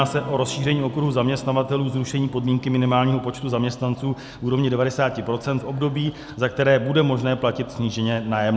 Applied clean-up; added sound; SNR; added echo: none; Electric guitar / Strum; 18 dB; none.